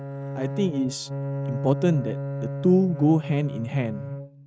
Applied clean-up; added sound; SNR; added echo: neural mask model RNNoise.